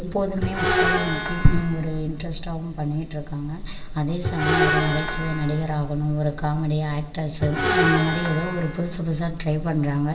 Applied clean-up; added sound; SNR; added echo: none; Screech; 3 dB; reverberation time 0.7 s.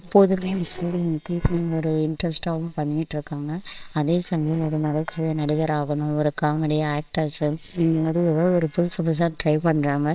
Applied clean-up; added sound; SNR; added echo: neural separator model SepFormer WHAMR!.